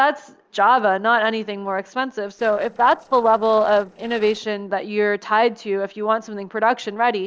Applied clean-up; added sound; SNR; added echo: neural separator model SepFormer DNS4.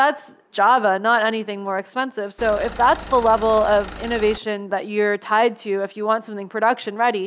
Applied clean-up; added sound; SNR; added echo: none; Engine; 14 dB; none.